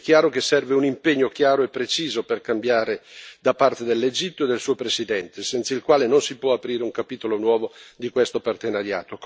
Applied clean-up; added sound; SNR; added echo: none; none; none; none.